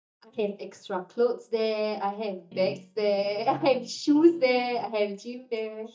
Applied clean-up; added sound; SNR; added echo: neural mask model DeepFilterNet 3.